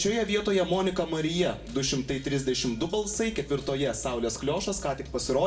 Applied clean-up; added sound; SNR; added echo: none; none; none; reverberation time 0.2 s.